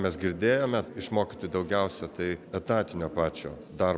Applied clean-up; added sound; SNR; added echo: none; none; none; none.